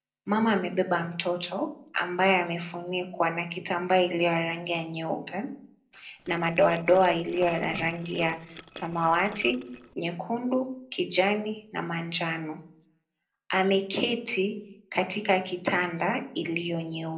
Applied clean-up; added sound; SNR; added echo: neural separator model SepFormer DNS4.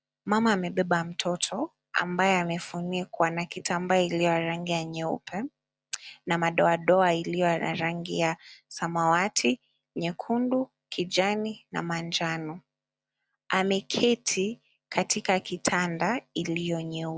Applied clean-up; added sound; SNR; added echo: none; none; none; none.